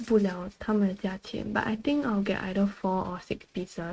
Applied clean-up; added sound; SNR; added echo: neural mask model RNNoise.